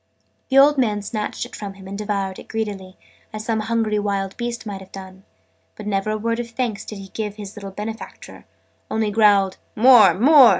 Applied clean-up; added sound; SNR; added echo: none; none; none; none.